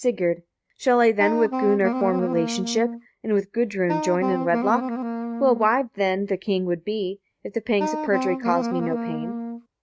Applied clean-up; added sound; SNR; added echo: neural mask model RNNoise.